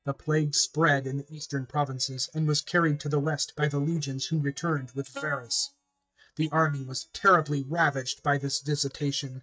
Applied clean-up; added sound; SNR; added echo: neural mask model DeepFilterNet 3.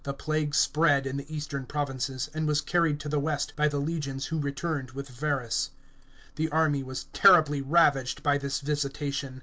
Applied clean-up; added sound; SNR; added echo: none; none; none; none.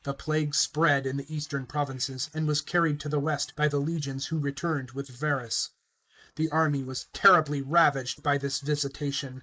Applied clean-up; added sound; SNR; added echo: neural mask model Resemble Enhance denoiser.